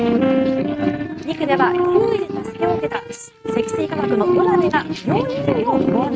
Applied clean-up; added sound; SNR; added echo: neural mask model RNNoise.